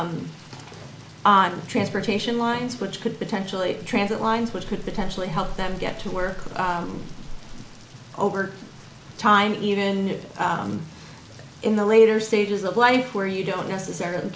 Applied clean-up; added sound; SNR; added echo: none; Rain; 14 dB; none.